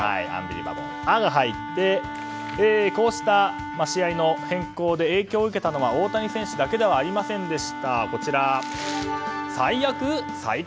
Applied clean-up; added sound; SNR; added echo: none; Wind instrument, woodwind instrument; 9 dB; none.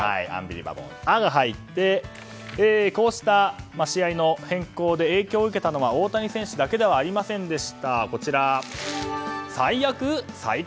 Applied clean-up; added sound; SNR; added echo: none; none; none; none.